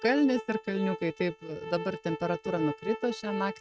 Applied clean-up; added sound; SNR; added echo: neural mask model RNNoise.